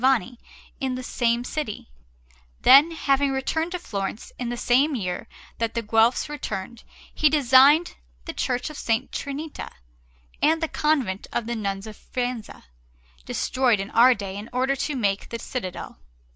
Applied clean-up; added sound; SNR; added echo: none; none; none; none.